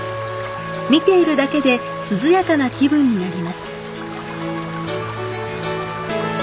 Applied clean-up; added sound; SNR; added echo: none; none; none; none.